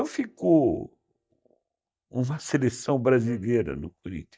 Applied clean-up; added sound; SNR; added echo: neural mask model DeepFilterNet 3.